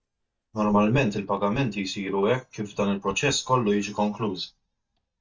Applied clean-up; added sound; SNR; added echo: neural mask model DeepFilterNet 3.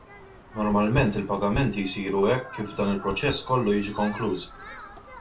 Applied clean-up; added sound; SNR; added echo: none; Human group actions; 18 dB; reverberation time 0.2 s.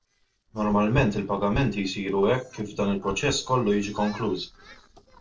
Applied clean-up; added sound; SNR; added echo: neural separator model SepFormer DNS4.